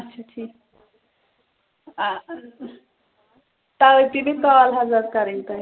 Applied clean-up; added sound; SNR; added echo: none; none; none; none.